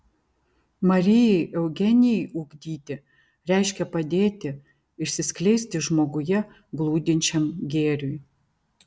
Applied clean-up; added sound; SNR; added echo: none; none; none; none.